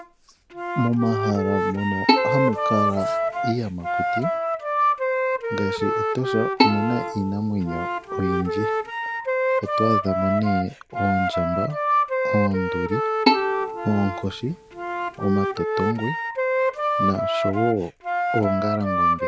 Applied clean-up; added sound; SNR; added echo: none; Bowed string instrument + Wind instrument, woodwind instrument; -2 dB; none.